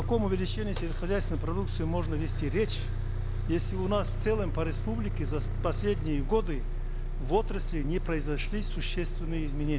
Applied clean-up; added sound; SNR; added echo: none; Bus; -2 dB; none.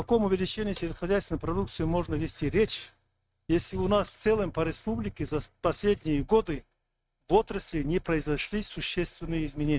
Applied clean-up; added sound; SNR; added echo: neural mask model RNNoise.